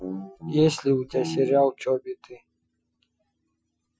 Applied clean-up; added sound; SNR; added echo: classical method Wiener filter.